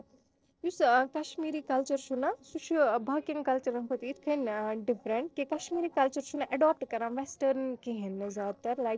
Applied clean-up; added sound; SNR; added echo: neural separator model SepFormer DNS4.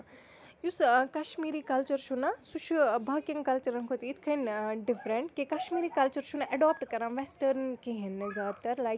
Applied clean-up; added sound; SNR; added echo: none; none; none; none.